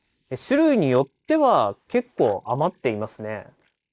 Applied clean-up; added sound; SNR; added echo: neural mask model Resemble Enhance denoiser.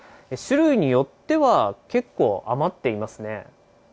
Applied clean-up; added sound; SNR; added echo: none; none; none; none.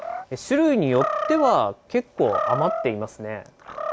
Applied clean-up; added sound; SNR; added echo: none; Animal; 6 dB; none.